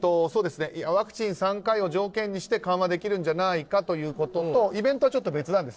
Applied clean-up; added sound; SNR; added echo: neural separator model SepFormer DNS4.